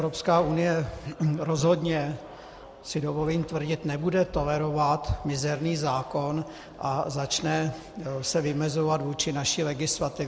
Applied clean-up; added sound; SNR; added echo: none; none; none; none.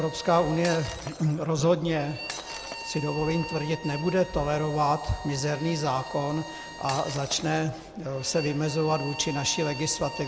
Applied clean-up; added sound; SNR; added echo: none; Bowed string instrument + Shatter; 13 dB; none.